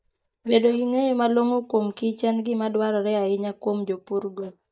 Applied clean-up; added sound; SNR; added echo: neural mask model DeepFilterNet 3.